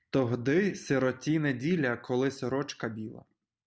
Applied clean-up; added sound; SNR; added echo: none; none; none; none.